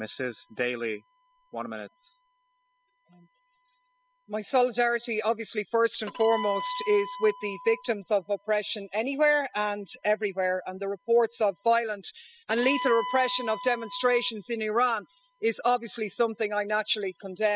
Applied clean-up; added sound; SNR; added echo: classical method spectral subtraction.